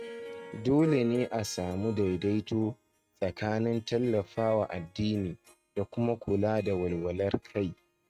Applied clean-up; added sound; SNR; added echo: neural mask model RNNoise.